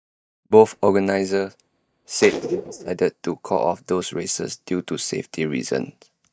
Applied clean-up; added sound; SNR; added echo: neural mask model DeepFilterNet 3.